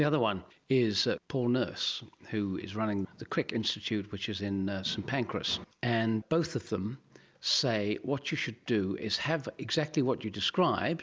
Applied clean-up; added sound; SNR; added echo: none; none; none; none.